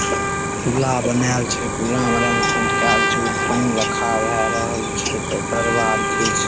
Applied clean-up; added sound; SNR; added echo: none; Trumpet + Cricket; -1 dB; none.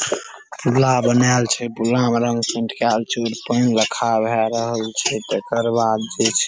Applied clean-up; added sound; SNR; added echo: none; none; none; none.